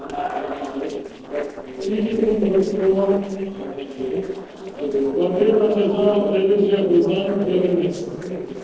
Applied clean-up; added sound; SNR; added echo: neural separator model SepFormer DNS4.